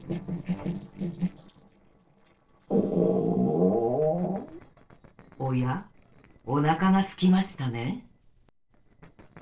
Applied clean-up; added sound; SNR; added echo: neural separator model SepFormer DNS4.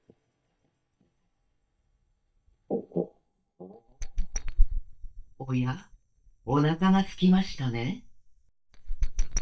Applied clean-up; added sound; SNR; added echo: neural mask model DeepFilterNet 3.